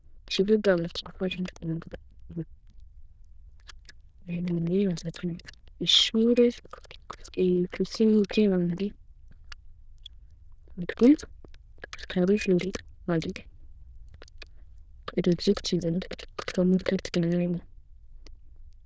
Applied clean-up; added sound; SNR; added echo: neural diffusion model UNIVERSE++.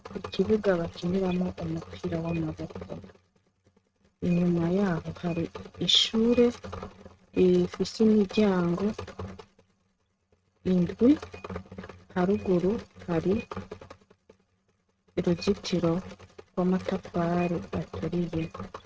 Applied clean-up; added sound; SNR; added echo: neural mask model RNNoise.